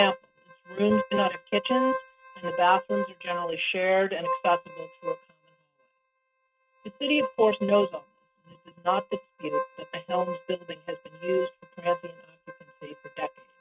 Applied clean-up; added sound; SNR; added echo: neural mask model RNNoise.